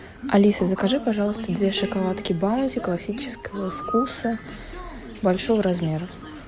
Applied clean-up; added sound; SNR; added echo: none; Piano; 19 dB; none.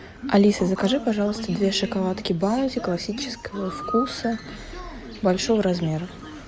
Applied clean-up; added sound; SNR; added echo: none; none; none; none.